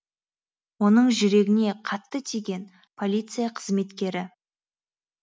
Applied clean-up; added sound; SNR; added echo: none; none; none; none.